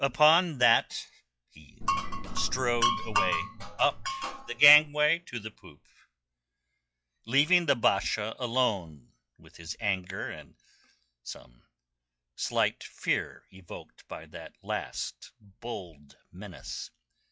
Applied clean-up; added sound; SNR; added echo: classical method log-MMSE.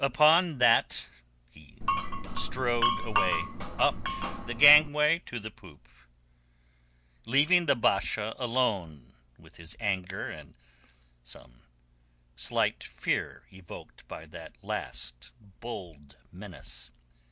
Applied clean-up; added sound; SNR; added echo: none; Glass; -1 dB; none.